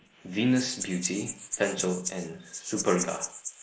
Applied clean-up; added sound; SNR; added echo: neural mask model Resemble Enhance denoiser.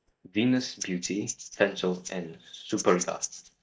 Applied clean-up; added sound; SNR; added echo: neural mask model DeepFilterNet 3.